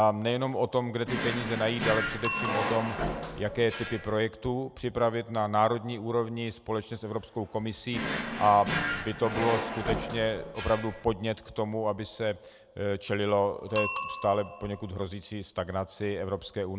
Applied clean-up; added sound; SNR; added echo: none; Drawer open or close + Bicycle bell; 7 dB; none.